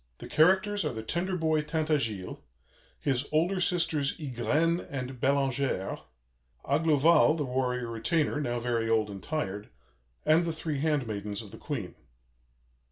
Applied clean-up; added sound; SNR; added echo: none; none; none; none.